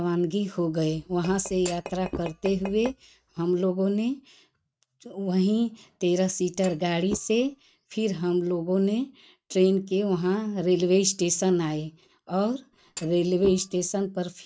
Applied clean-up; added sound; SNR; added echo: neural mask model RNNoise.